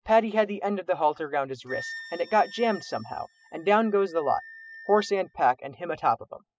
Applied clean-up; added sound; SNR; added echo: classical method spectral subtraction.